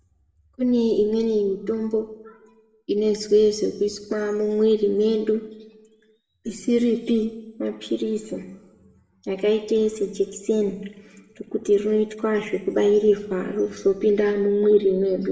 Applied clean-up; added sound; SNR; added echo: none; none; none; reverberation time 0.8 s.